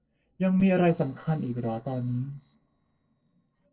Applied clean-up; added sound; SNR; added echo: neural separator model SepFormer DNS4.